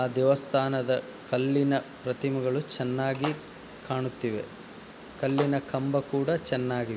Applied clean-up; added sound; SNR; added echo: none; Splash, splatter; 16 dB; none.